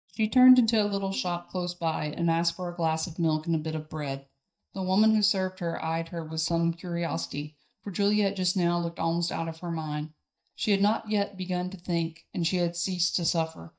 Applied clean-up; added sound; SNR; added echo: neural mask model DeepFilterNet 3.